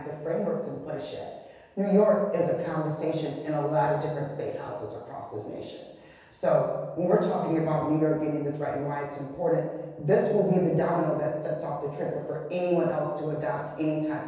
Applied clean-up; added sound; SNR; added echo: none; none; none; reverberation time 1.2 s.